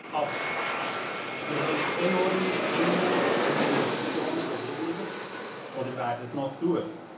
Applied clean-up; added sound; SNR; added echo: none; Aircraft; -3 dB; reverberation time 0.6 s.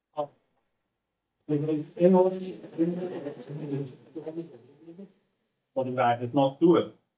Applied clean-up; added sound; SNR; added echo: neural mask model DeepFilterNet 3.